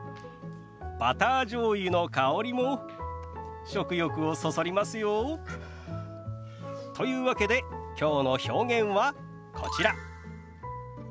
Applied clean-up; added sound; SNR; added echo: none; none; none; none.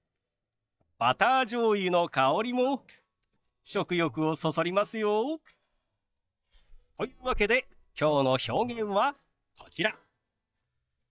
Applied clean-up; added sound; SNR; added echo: neural mask model DeepFilterNet 3.